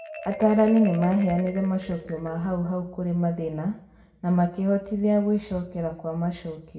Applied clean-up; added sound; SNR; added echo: none; Marimba, xylophone; 17 dB; reverberation time 0.6 s.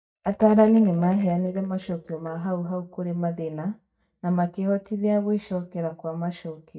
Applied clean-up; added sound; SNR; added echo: neural mask model DeepFilterNet 3.